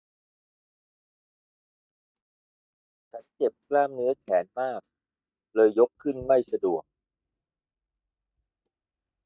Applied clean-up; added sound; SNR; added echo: neural mask model DeepFilterNet 3.